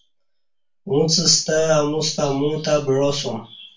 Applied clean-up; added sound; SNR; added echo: none; none; none; reverberation time 0.3 s.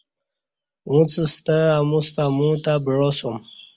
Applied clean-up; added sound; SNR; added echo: none; none; none; none.